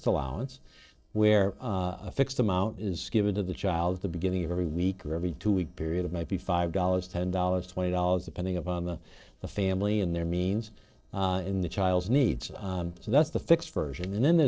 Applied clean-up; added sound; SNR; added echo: neural separator model SepFormer DNS4.